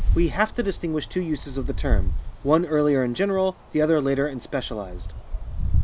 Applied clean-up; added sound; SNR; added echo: none; Wind; 1 dB; none.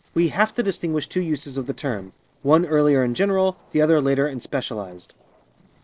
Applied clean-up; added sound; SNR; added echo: neural separator model SepFormer DNS4.